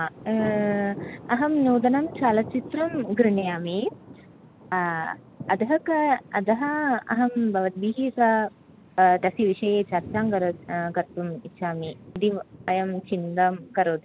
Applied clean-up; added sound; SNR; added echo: none; Thunder; 17 dB; none.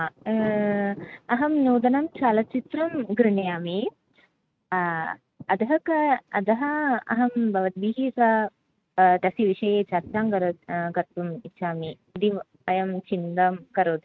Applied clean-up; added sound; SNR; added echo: neural mask model RNNoise.